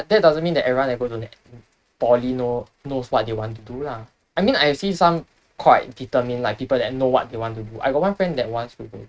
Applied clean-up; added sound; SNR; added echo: neural mask model RNNoise.